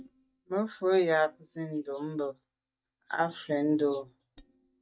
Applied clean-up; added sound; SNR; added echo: neural mask model DeepFilterNet 3.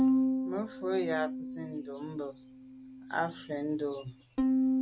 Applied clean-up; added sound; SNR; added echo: none; Bowed string instrument; -4 dB; none.